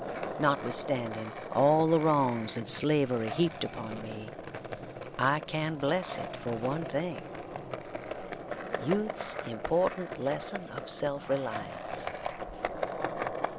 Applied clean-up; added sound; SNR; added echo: none; Skateboard; 7 dB; none.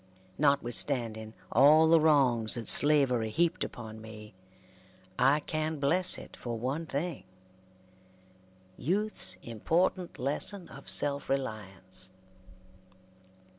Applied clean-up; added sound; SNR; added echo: none; none; none; none.